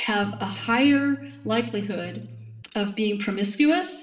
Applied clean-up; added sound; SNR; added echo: none; Bass guitar; 17 dB; reverberation time 0.9 s.